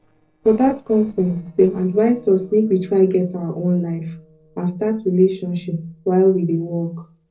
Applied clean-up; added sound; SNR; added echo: neural separator model SepFormer DNS4.